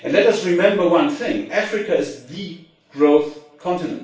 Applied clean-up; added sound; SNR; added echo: none; none; none; reverberation time 0.4 s.